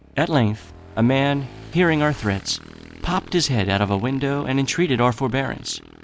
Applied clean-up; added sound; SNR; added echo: none; Motorcycle / Engine; 19 dB; none.